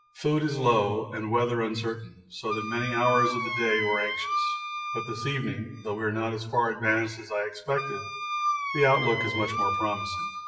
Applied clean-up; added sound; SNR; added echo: classical method WPE with log-MMSE.